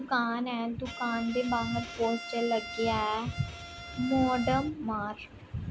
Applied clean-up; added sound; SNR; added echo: none; Bowed string instrument; 12 dB; none.